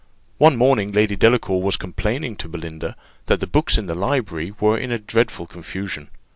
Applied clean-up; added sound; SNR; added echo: none; none; none; none.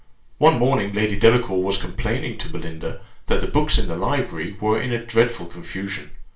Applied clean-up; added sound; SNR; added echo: none; none; none; reverberation time 0.3 s.